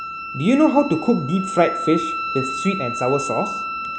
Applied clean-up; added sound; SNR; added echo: none; Wind instrument, woodwind instrument; 7 dB; none.